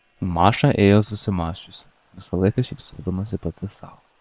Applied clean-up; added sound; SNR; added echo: neural separator model SepFormer WHAM!.